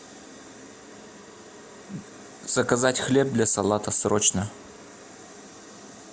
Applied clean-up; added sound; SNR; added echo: none; none; none; none.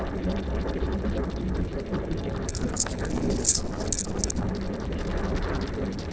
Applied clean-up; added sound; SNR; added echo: neural separator model SepFormer DNS4.